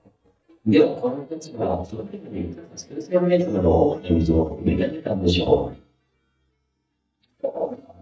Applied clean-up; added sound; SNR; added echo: neural mask model DeepFilterNet 3.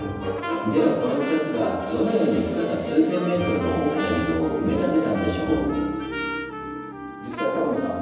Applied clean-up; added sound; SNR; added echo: none; Trumpet; 12 dB; reverberation time 1.1 s.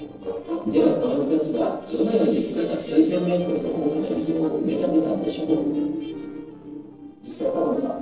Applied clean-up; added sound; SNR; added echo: neural separator model SepFormer DNS4.